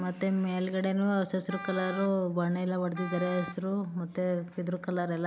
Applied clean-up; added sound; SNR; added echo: none; Wind instrument, woodwind instrument; 13 dB; none.